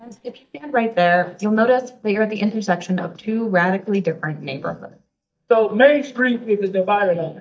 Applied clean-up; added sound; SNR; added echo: neural mask model DeepFilterNet 3.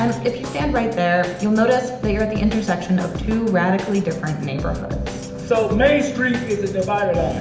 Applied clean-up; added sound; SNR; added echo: none; Drum kit; 11 dB; reverberation time 0.8 s.